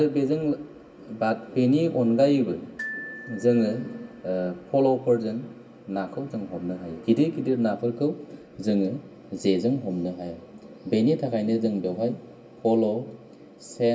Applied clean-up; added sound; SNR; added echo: none; Glockenspiel; 15 dB; reverberation time 0.2 s.